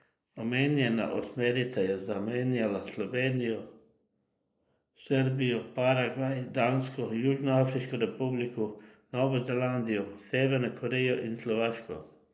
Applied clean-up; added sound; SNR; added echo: neural mask model Resemble Enhance denoiser.